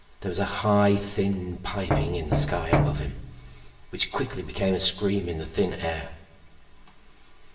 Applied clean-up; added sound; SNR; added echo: none; Knock; 1 dB; reverberation time 0.9 s.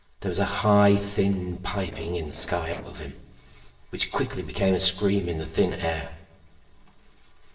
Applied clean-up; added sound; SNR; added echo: neural separator model SepFormer DNS4.